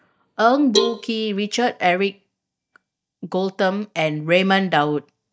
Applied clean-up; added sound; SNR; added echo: neural mask model DeepFilterNet 3.